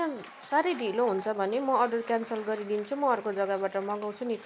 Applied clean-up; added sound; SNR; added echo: none; Applause / Crowd / Cheering; 19 dB; none.